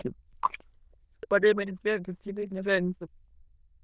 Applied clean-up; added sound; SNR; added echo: neural diffusion model UNIVERSE++.